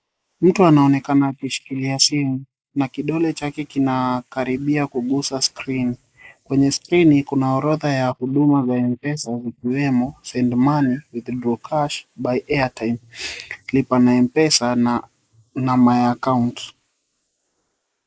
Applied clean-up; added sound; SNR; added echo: neural mask model Resemble Enhance denoiser.